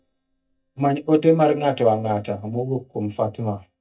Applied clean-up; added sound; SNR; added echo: neural mask model DeepFilterNet 3.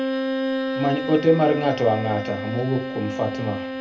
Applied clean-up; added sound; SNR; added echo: none; Bowed string instrument; 4 dB; reverberation time 0.3 s.